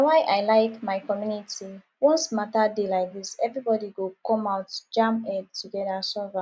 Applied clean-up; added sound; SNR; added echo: none; none; none; none.